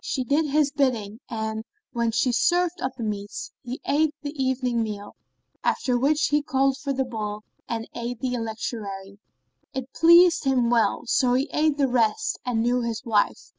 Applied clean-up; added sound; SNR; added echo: none; none; none; none.